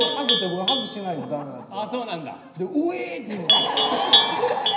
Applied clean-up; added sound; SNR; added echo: none; Livestock, farm animals, working animals; -2 dB; reverberation time 0.9 s.